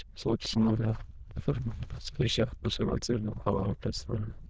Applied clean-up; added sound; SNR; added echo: neural diffusion model UNIVERSE++.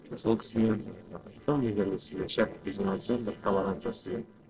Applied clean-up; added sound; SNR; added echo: neural separator model SepFormer DNS4.